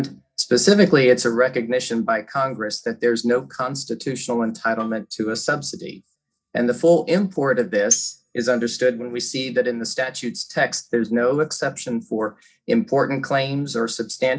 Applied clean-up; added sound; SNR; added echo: neural mask model DeepFilterNet 3.